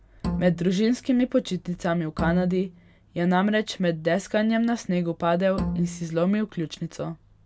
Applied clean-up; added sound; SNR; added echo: none; Bowed string instrument; 8 dB; none.